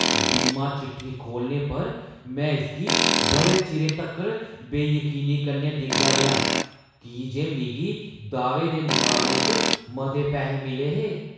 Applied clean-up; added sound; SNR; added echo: none; Tools; 1 dB; reverberation time 1.1 s.